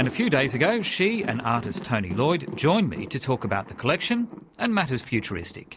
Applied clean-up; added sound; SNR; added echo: none; Thunder; 14 dB; none.